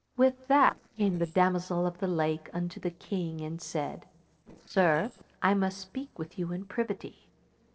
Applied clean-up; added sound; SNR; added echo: neural separator model SepFormer DNS4.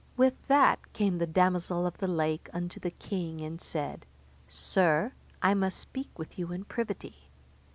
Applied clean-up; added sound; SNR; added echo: none; none; none; none.